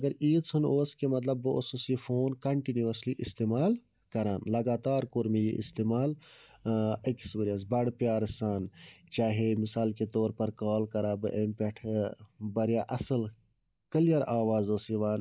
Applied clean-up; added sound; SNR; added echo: none; none; none; none.